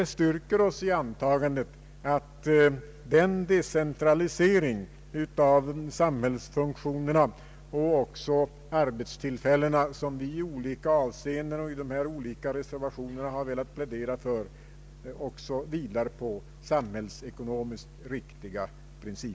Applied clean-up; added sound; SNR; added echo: none; none; none; none.